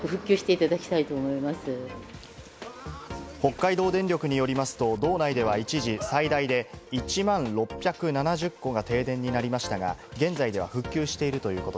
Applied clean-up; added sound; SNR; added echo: none; none; none; none.